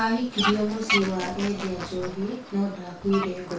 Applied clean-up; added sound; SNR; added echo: none; Fowl; 5 dB; reverberation time 0.3 s.